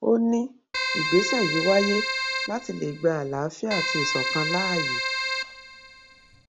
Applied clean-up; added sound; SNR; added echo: none; Keyboard (musical); 2 dB; none.